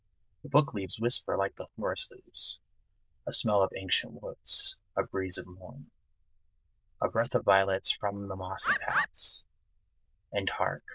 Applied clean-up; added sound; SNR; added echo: neural diffusion model UNIVERSE++.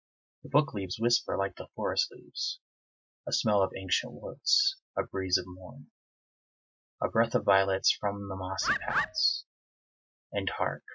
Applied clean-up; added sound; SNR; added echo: classical method Wiener filter.